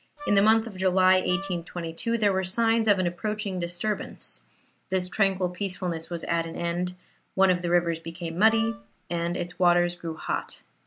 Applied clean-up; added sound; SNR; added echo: none; Wind instrument, woodwind instrument; 14 dB; none.